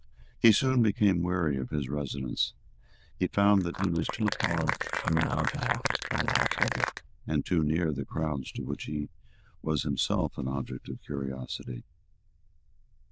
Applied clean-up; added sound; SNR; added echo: neural diffusion model UNIVERSE++.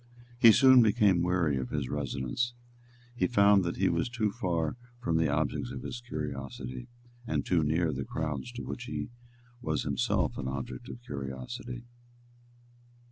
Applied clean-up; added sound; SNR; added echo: none; none; none; none.